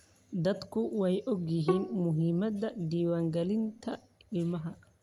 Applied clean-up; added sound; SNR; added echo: none; Bowed string instrument; 8 dB; none.